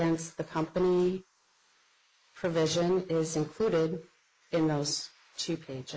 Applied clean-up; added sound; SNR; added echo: neural mask model Resemble Enhance denoiser.